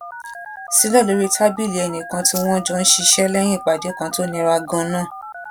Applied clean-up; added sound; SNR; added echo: none; Telephone + Rattle (instrument); 14 dB; none.